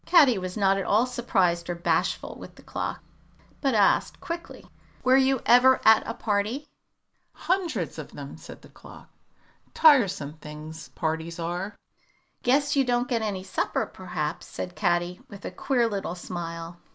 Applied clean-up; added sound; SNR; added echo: none; none; none; none.